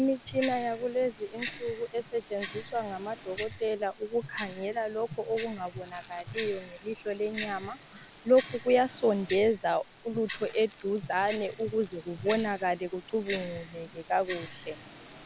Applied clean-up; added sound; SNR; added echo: none; Tick-tock; 13 dB; none.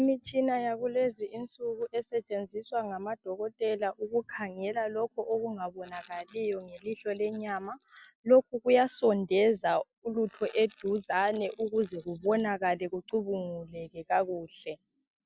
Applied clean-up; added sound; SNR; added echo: none; none; none; none.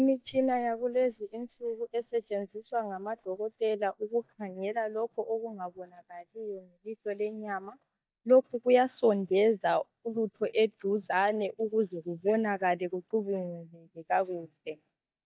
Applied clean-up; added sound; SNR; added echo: neural mask model DeepFilterNet 3.